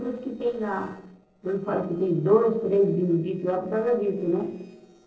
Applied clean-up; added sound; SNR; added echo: neural separator model SepFormer DNS4.